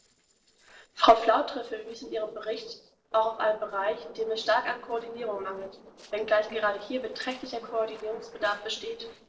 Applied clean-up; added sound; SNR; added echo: neural separator model SepFormer DNS4.